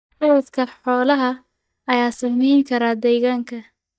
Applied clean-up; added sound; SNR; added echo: neural mask model DeepFilterNet 3.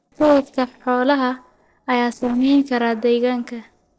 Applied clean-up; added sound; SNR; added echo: neural separator model SepFormer DNS4.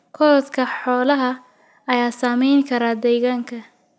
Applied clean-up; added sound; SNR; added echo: none; none; none; none.